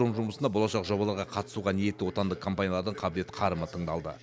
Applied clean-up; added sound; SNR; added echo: none; none; none; none.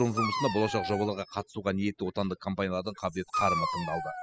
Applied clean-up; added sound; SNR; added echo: classical method spectral subtraction.